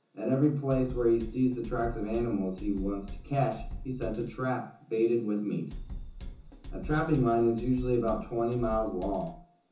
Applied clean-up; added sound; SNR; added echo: none; Drum kit; 10 dB; reverberation time 0.6 s.